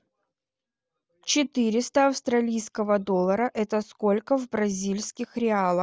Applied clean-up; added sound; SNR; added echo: none; none; none; none.